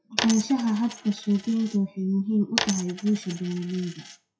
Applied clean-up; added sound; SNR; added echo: classical method WPE with log-MMSE.